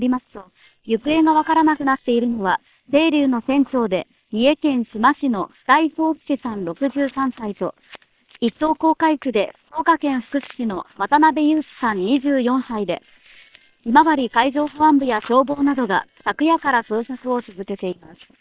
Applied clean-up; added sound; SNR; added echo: neural separator model SepFormer WHAM!.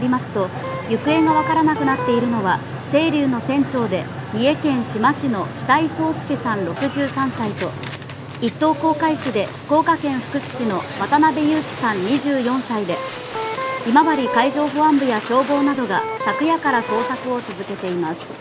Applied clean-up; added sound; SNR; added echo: none; Electric guitar; 8 dB; none.